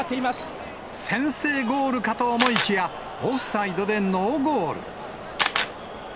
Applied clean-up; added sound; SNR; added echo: none; Camera; 6 dB; none.